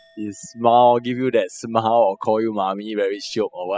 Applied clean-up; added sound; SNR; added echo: classical method spectral subtraction.